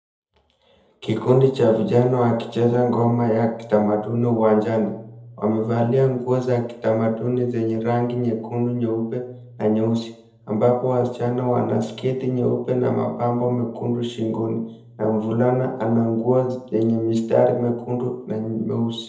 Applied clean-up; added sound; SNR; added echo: none; none; none; reverberation time 0.7 s.